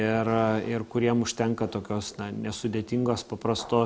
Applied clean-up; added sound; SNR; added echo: none; none; none; none.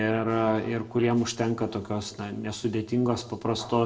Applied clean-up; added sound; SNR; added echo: neural separator model SepFormer DNS4.